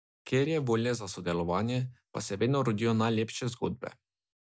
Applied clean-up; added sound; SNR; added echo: none; none; none; none.